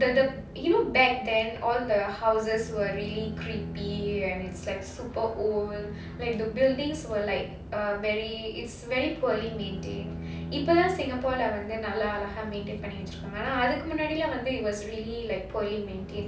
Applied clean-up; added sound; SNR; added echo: none; Bowed string instrument; 13 dB; none.